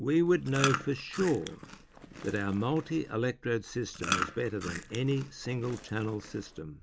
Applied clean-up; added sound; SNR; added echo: none; Chewing, mastication; 7 dB; none.